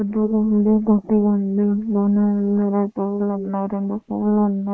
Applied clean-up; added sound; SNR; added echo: neural mask model Resemble Enhance denoiser.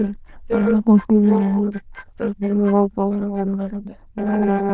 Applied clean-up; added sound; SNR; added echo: neural diffusion model UNIVERSE++.